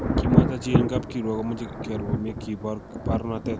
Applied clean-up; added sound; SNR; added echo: none; Thunder; -4 dB; none.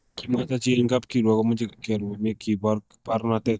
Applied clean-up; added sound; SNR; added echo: neural mask model DeepFilterNet 3.